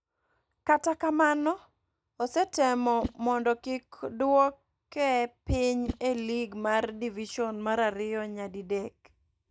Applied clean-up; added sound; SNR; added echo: neural mask model DeepFilterNet 3.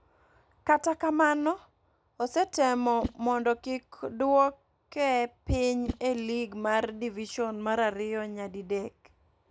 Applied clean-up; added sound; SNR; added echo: none; Whoosh, swoosh, swish; 15 dB; none.